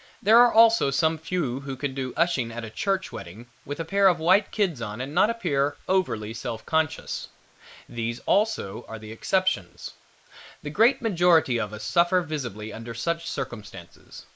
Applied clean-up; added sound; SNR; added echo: neural mask model Resemble Enhance denoiser.